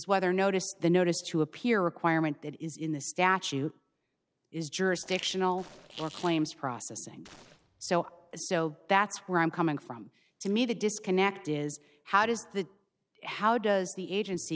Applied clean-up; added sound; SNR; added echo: neural separator model SepFormer DNS4.